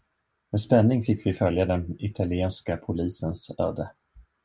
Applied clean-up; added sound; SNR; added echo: none; none; none; none.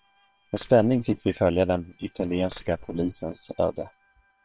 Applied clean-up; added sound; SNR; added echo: neural separator model SepFormer WHAM!.